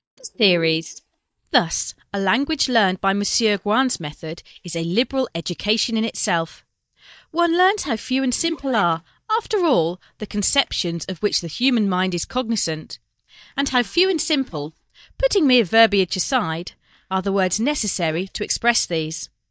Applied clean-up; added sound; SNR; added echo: neural mask model DeepFilterNet 3.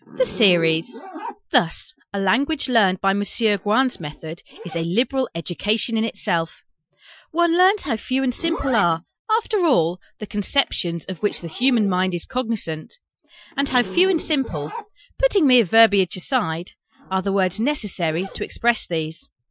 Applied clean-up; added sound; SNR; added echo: classical method Wiener filter.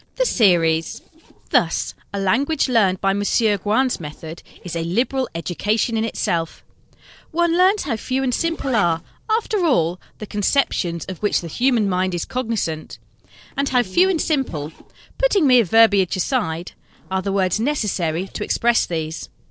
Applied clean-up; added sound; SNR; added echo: neural separator model SepFormer DNS4.